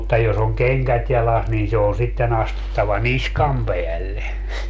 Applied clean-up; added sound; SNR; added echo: none; none; none; none.